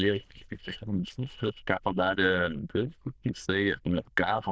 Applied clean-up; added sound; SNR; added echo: neural diffusion model UNIVERSE++.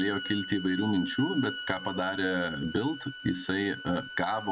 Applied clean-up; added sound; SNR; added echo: none; Bowed string instrument; 10 dB; none.